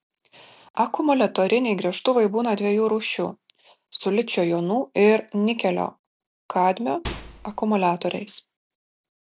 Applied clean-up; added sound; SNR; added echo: none; Microwave oven; 11 dB; none.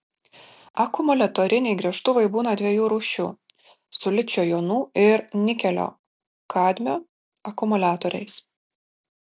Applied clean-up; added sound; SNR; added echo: none; none; none; none.